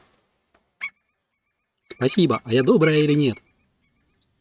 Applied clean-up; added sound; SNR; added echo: neural mask model RNNoise.